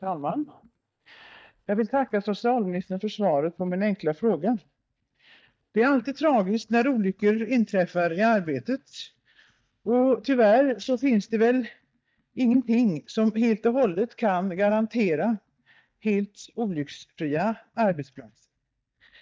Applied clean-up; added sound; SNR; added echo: neural mask model DeepFilterNet 3.